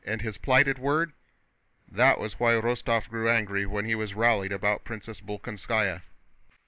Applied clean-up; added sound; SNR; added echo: none; none; none; none.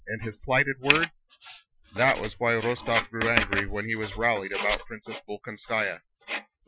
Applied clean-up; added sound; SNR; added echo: classical method Wiener filter.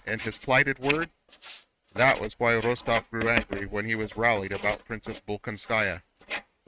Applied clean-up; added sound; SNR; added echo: neural mask model RNNoise.